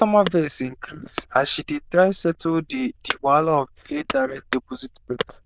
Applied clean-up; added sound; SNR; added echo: neural diffusion model UNIVERSE++.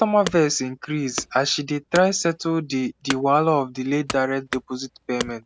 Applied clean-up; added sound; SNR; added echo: none; Wood / Domestic sounds, home sounds; 14 dB; none.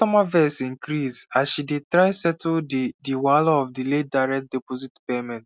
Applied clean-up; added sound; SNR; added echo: none; none; none; none.